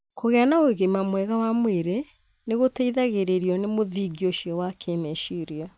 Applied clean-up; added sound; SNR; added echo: none; none; none; none.